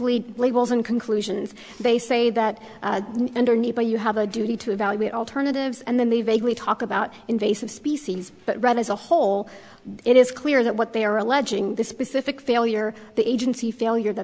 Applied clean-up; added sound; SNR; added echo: none; none; none; none.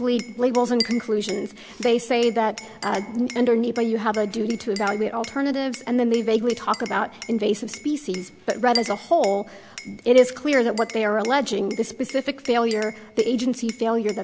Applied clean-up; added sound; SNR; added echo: none; Glass; 17 dB; none.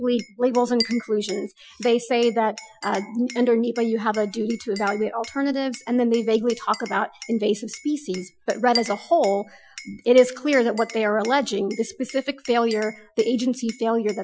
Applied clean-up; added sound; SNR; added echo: classical method Wiener filter.